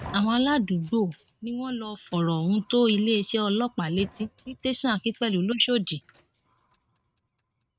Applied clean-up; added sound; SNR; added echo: neural mask model RNNoise.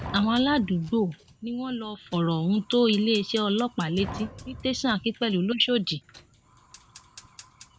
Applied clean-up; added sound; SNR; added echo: none; Fire; 18 dB; none.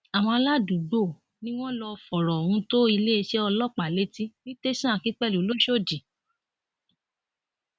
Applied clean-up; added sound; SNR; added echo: none; none; none; none.